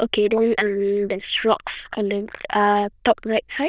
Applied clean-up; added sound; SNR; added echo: neural diffusion model UNIVERSE++.